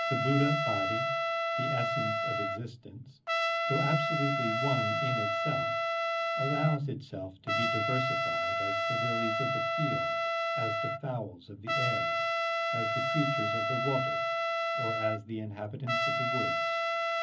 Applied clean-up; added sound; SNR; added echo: none; Trumpet; -5 dB; reverberation time 0.4 s.